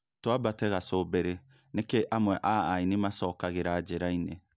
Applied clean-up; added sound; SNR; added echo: none; none; none; none.